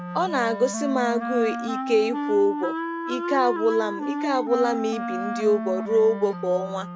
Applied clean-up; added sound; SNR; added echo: none; Wind instrument, woodwind instrument; 5 dB; none.